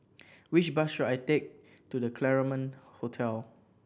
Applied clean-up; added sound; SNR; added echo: none; none; none; none.